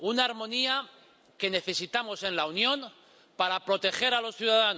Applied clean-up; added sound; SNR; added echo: none; none; none; none.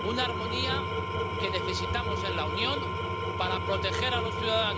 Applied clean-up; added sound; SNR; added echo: none; Engine / Tools; -2 dB; none.